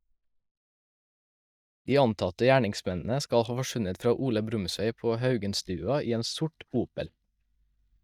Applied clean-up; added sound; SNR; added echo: neural mask model DeepFilterNet 3.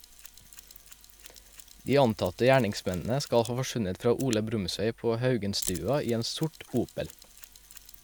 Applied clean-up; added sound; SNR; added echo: none; Mechanisms; 17 dB; none.